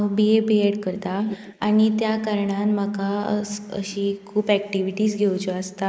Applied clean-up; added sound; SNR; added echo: neural mask model Resemble Enhance denoiser.